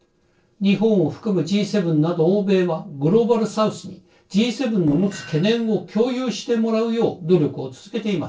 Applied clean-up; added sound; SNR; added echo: neural separator model SepFormer DNS4.